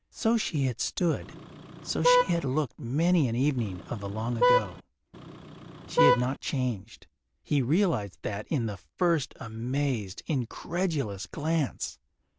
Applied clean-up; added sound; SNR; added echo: none; Vehicle horn, car horn, honking; -1 dB; none.